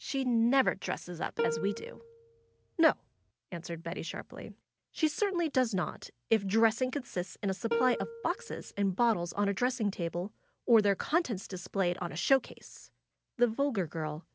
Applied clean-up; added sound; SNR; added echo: none; Plucked string instrument; 7 dB; none.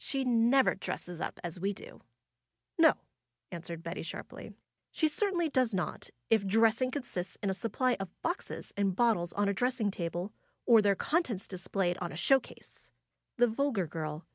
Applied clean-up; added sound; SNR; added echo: none; none; none; none.